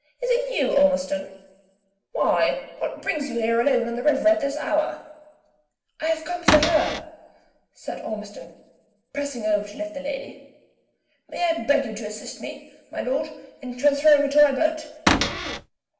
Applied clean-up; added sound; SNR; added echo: none; Cupboard open or close / Door; -2 dB; reverberation time 0.9 s.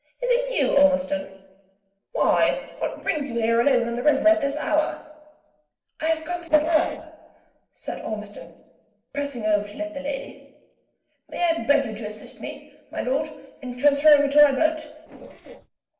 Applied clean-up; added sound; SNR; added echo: neural separator model SepFormer DNS4.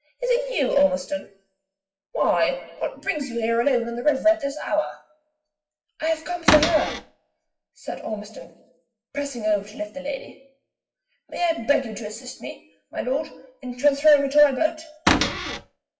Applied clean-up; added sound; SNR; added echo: classical method WPE with log-MMSE.